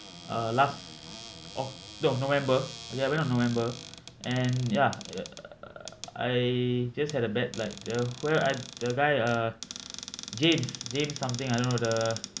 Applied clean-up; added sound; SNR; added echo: none; Cupboard open or close; 14 dB; none.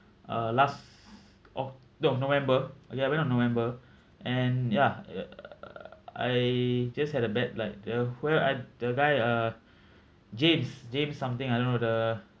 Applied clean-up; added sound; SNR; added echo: none; none; none; none.